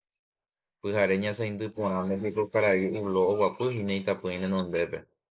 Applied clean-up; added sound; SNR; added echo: neural mask model Resemble Enhance denoiser.